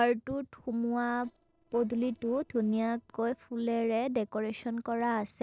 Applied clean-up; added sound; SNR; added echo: neural separator model SepFormer DNS4.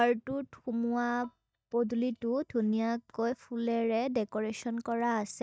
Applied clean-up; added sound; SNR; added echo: neural mask model DeepFilterNet 3.